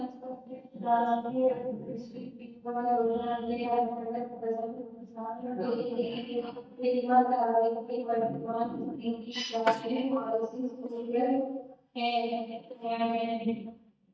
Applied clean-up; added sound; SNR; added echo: neural mask model DeepFilterNet 3.